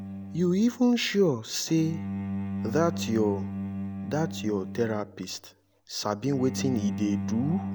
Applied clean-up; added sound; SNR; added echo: none; Bowed string instrument; 7 dB; none.